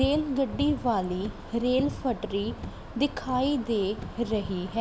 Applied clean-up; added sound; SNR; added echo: none; Car; 16 dB; none.